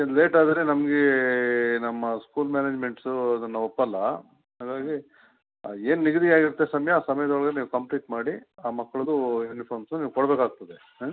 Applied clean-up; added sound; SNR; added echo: none; none; none; none.